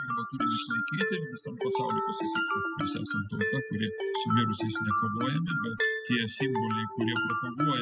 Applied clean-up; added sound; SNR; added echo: classical method spectral subtraction.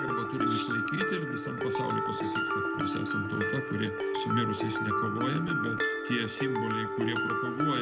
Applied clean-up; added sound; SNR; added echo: none; Mallet percussion; -3 dB; none.